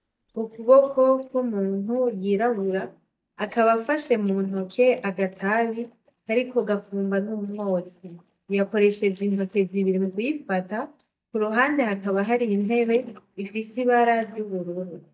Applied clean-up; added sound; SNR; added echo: neural mask model DeepFilterNet 3.